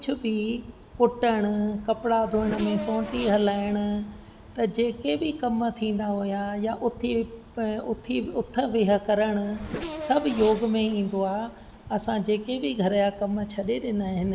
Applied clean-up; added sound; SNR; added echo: none; Race car, auto racing / Accelerating, revving, vroom; 16 dB; none.